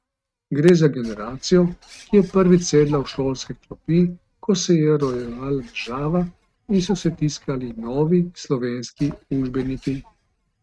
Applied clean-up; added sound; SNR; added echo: neural mask model RNNoise.